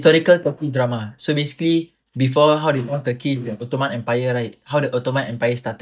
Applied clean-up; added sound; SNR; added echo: neural mask model DeepFilterNet 3.